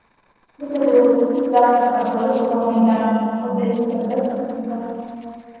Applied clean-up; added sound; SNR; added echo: neural separator model SepFormer DNS4.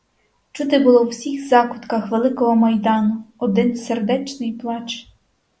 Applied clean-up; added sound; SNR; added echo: none; none; none; none.